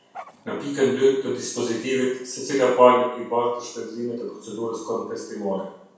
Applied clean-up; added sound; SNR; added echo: none; Dog; 20 dB; reverberation time 0.7 s.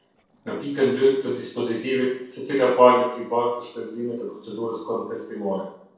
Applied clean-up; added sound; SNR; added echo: neural separator model SepFormer DNS4.